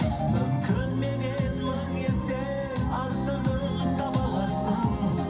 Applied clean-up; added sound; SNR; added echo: none; none; none; reverberation time 0.3 s.